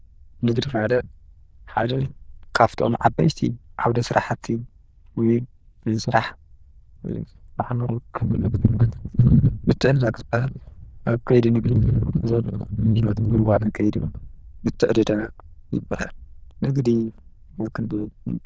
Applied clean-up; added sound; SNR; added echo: neural diffusion model UNIVERSE++.